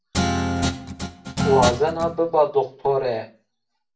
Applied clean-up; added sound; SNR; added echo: none; Guitar; 2 dB; reverberation time 0.3 s.